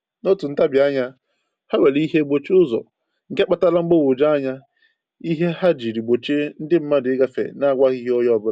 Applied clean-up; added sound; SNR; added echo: none; none; none; none.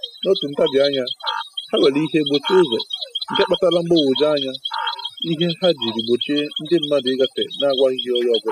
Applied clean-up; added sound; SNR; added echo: classical method spectral subtraction.